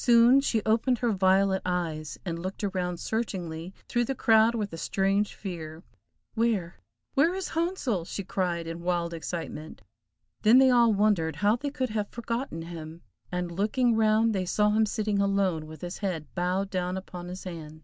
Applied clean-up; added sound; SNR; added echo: none; none; none; none.